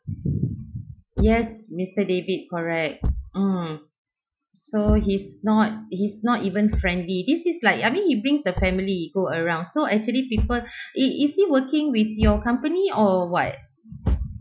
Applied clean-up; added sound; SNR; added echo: classical method Wiener filter.